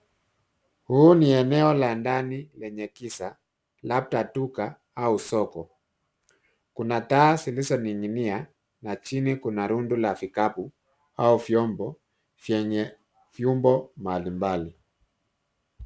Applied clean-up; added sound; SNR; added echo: none; none; none; none.